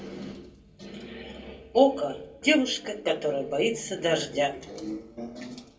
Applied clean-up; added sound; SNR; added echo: none; none; none; reverberation time 0.3 s.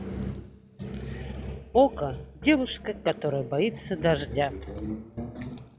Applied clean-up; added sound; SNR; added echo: none; none; none; none.